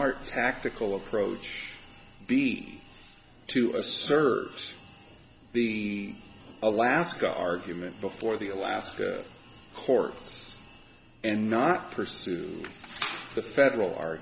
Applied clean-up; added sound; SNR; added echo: none; none; none; none.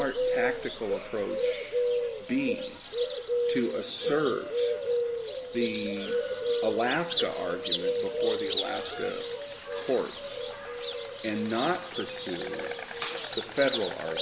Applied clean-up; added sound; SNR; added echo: none; Bird; -1 dB; none.